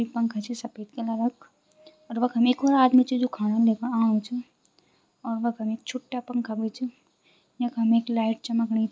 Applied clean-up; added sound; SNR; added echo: none; none; none; none.